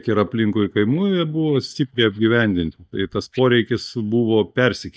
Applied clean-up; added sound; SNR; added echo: neural mask model DeepFilterNet 3.